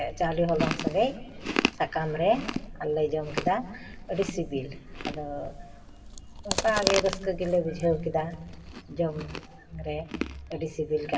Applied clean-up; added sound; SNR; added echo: none; Chewing, mastication; 6 dB; reverberation time 1.1 s.